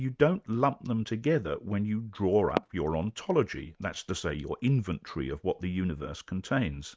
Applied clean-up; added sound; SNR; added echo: neural mask model RNNoise.